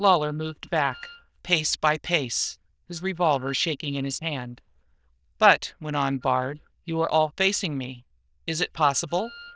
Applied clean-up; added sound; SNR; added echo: neural diffusion model UNIVERSE++.